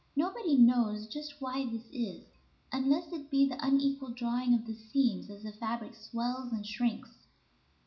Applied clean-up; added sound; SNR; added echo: none; none; none; reverberation time 0.4 s.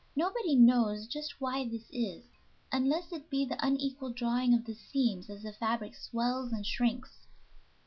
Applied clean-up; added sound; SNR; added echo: none; none; none; none.